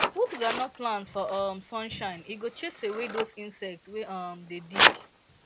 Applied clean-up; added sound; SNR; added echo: none; Scissors; -3 dB; none.